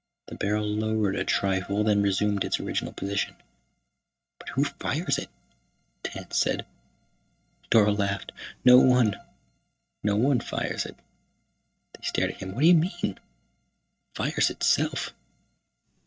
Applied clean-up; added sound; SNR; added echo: neural mask model RNNoise.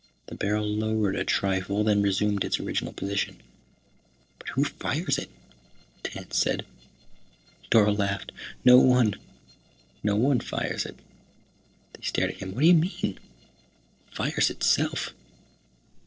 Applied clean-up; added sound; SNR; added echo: neural separator model SepFormer DNS4.